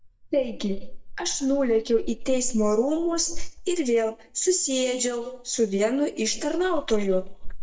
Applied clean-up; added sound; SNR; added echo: neural mask model DeepFilterNet 3.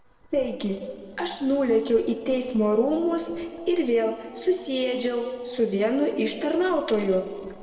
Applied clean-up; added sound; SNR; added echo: neural separator model SepFormer DNS4.